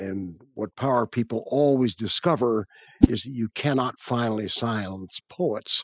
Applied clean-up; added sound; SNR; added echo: classical method spectral subtraction.